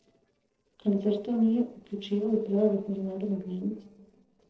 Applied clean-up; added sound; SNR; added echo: neural separator model SepFormer DNS4.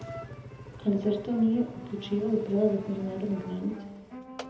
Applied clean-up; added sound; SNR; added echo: none; Engine; 13 dB; reverberation time 0.9 s.